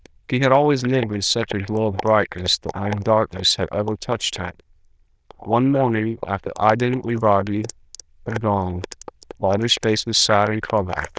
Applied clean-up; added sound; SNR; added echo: neural diffusion model UNIVERSE++.